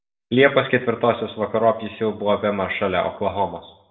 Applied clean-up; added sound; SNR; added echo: none; none; none; reverberation time 0.4 s.